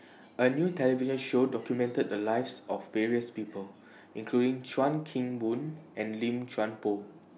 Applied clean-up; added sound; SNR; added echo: none; none; none; none.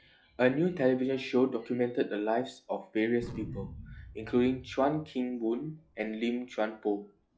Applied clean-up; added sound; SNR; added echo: classical method log-MMSE.